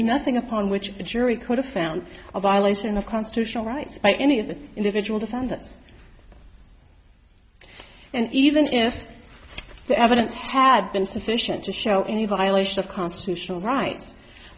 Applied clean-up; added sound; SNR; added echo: none; none; none; none.